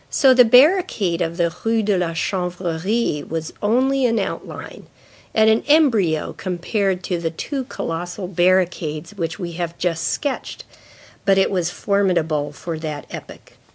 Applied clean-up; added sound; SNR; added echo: none; none; none; none.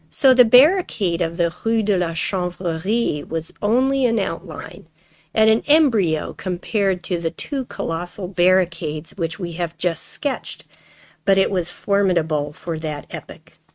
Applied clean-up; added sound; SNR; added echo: neural mask model RNNoise.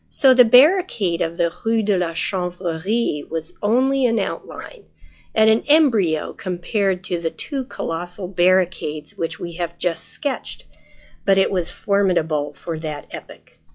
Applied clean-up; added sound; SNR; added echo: classical method log-MMSE.